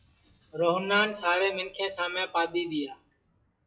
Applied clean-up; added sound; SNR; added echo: classical method WPE with log-MMSE.